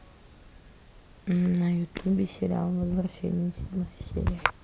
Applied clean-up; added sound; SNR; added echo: none; none; none; none.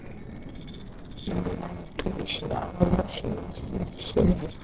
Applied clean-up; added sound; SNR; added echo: neural separator model SepFormer DNS4.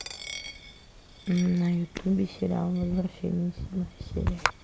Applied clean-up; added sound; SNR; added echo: none; Coin (dropping); 18 dB; none.